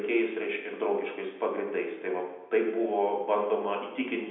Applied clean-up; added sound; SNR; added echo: none; none; none; reverberation time 0.9 s.